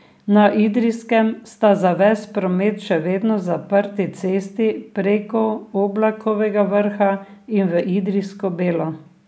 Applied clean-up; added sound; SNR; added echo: none; none; none; none.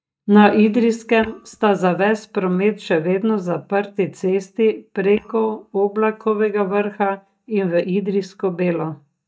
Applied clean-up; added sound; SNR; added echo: neural mask model DeepFilterNet 3.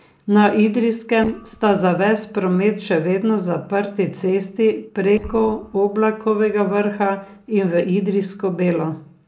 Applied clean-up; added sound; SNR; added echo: neural separator model SepFormer DNS4.